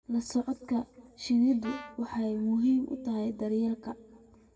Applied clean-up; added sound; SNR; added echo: none; Brass instrument; 18 dB; reverberation time 2.0 s.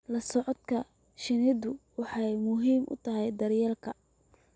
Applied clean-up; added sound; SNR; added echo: none; none; none; none.